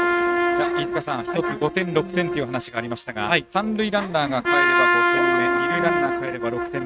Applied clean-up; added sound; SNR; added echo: neural mask model RNNoise.